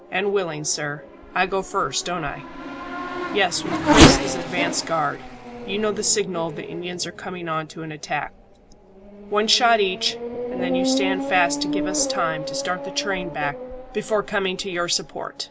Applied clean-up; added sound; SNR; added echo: none; Race car, auto racing / Accelerating, revving, vroom; 1 dB; none.